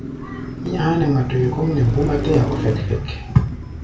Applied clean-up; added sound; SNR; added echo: none; Car passing by; 5 dB; reverberation time 0.3 s.